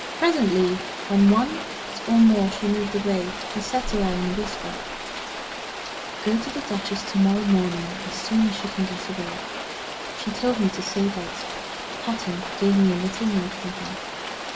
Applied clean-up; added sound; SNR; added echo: none; Rain; 8 dB; reverberation time 2.5 s.